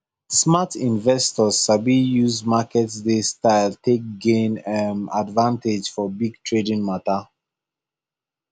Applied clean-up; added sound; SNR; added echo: none; none; none; none.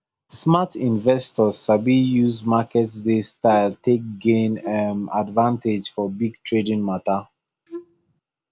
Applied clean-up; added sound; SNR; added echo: none; Wind instrument, woodwind instrument; 18 dB; none.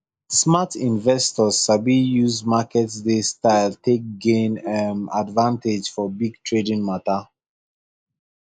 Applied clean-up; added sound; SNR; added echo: neural mask model Resemble Enhance denoiser.